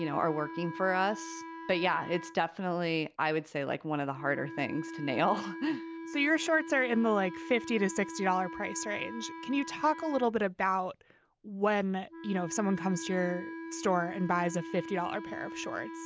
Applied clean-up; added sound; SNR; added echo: none; Wind instrument, woodwind instrument; 11 dB; none.